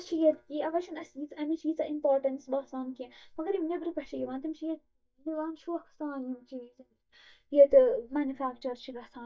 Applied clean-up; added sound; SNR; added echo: neural mask model DeepFilterNet 3.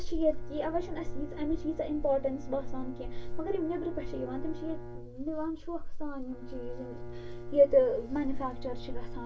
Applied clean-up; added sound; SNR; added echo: none; Bowed string instrument; 15 dB; reverberation time 0.2 s.